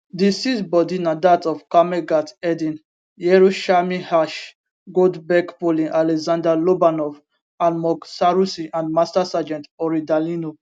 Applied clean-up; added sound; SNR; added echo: none; none; none; none.